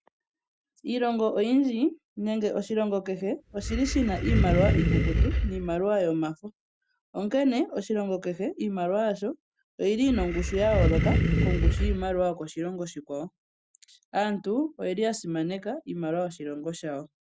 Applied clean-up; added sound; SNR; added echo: none; Animal; -3 dB; none.